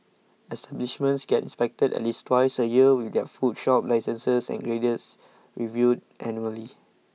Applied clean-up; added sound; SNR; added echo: none; none; none; none.